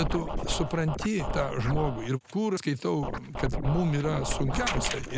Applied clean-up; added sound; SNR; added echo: none; Scratching (performance technique); 3 dB; none.